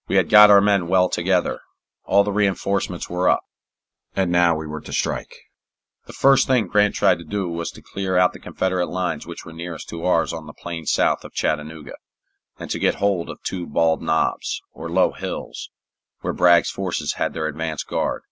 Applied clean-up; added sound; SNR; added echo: none; none; none; none.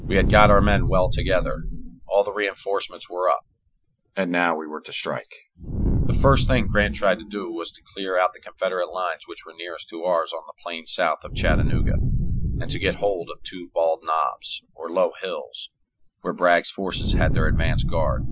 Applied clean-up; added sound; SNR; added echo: classical method Wiener filter.